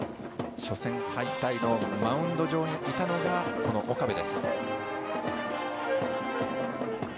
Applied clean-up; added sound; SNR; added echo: none; Wind instrument, woodwind instrument; 10 dB; none.